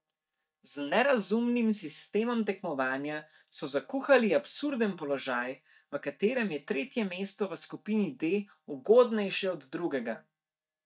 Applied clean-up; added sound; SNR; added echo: neural mask model DeepFilterNet 3.